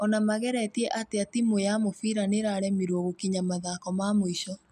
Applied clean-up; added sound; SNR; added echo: none; none; none; none.